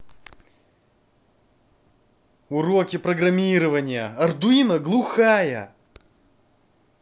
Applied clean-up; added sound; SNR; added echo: none; none; none; none.